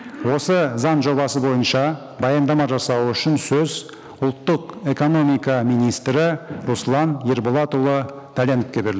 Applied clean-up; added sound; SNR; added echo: none; none; none; none.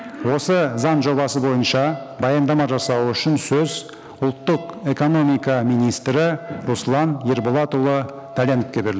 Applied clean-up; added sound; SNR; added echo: none; Wind instrument, woodwind instrument; 19 dB; none.